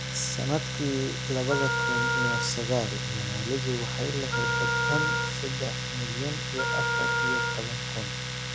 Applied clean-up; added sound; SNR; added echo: none; Wind instrument, woodwind instrument + Domestic sounds, home sounds; -5 dB; none.